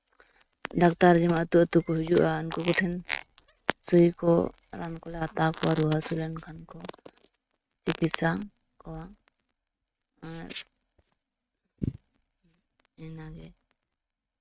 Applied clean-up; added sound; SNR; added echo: neural mask model RNNoise.